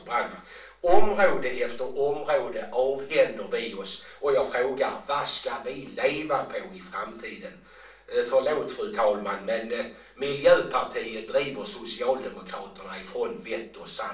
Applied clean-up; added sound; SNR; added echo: none; none; none; reverberation time 0.3 s.